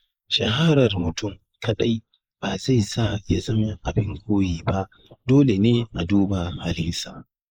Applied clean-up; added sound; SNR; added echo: neural mask model Resemble Enhance denoiser.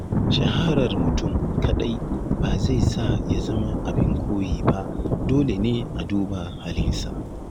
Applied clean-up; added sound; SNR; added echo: none; Thunder / Rain; -3 dB; none.